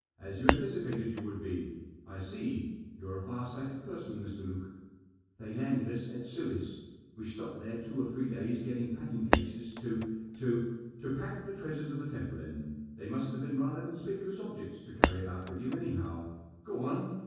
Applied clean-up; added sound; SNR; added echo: none; Shatter; -3 dB; reverberation time 1.3 s.